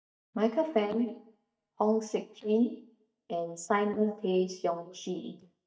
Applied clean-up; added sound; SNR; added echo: neural mask model DeepFilterNet 3.